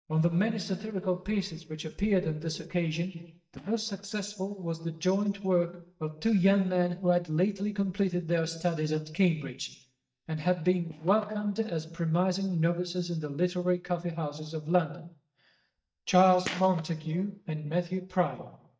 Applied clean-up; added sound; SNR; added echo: neural mask model DeepFilterNet 3.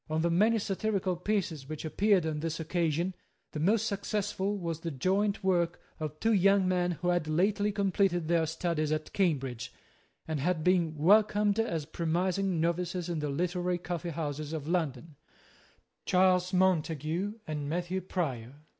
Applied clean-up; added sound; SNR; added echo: none; none; none; none.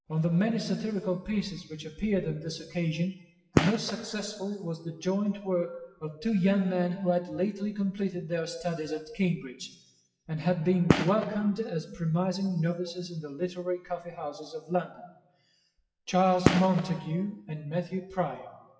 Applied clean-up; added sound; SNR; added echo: classical method WPE with log-MMSE.